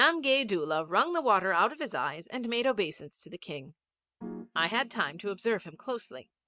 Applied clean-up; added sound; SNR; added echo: neural mask model RNNoise.